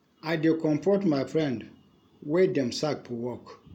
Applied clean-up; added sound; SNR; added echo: none; none; none; none.